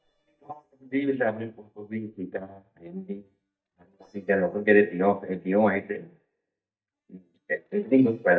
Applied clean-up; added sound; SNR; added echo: neural mask model DeepFilterNet 3.